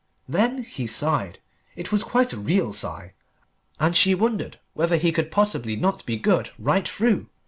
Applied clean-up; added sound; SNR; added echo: none; none; none; none.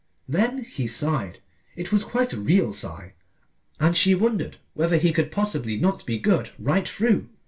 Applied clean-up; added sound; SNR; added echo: none; none; none; reverberation time 0.1 s.